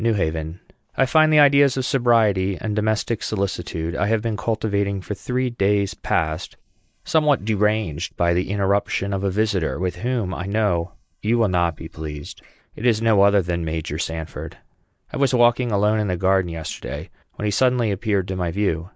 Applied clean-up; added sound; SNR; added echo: neural mask model Resemble Enhance denoiser.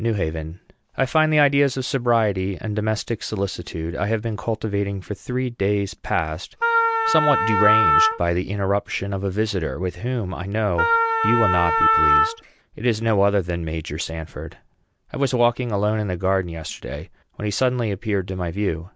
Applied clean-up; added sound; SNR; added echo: none; Wind instrument, woodwind instrument; -4 dB; none.